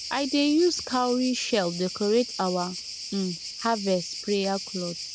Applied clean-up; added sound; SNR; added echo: none; Cricket; 10 dB; none.